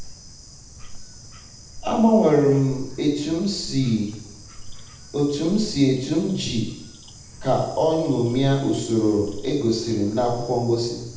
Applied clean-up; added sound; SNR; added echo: none; Bird / Insect; 15 dB; reverberation time 0.8 s.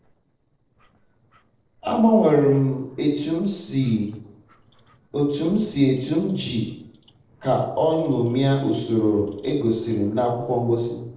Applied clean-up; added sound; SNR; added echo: neural separator model SepFormer DNS4.